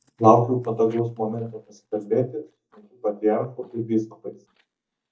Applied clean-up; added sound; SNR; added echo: neural mask model DeepFilterNet 3.